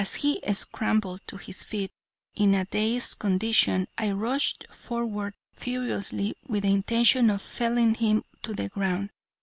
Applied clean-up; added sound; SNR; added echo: none; none; none; none.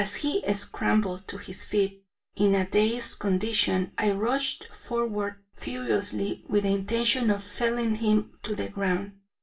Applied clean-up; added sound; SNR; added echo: none; none; none; reverberation time 0.2 s.